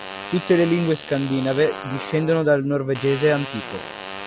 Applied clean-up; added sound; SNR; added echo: none; Fart; 12 dB; none.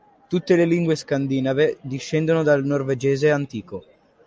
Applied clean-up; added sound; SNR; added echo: none; none; none; none.